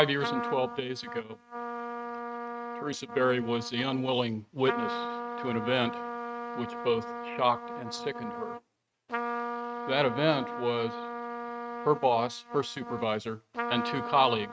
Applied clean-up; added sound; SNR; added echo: neural mask model RNNoise.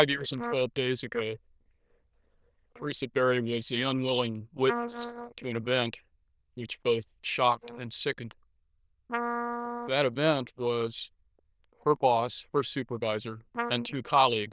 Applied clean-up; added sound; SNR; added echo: neural diffusion model UNIVERSE++.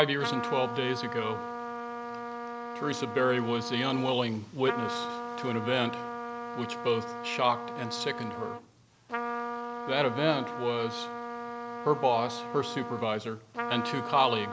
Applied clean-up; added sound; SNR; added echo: none; Trumpet; 6 dB; none.